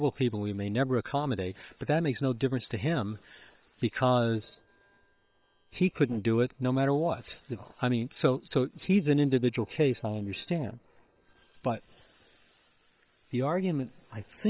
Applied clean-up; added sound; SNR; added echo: neural separator model SepFormer WHAM!.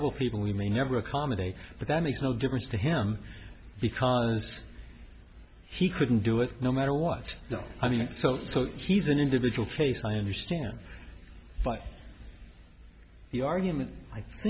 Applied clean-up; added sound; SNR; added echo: none; none; none; none.